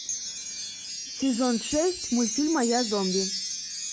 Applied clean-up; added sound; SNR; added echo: none; Wind chime; 5 dB; none.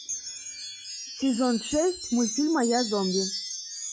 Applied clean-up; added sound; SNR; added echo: classical method log-MMSE.